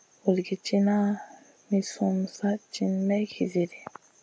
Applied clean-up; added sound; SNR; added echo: none; none; none; none.